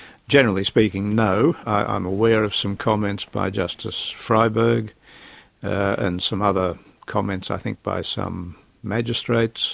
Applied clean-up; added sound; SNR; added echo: none; none; none; none.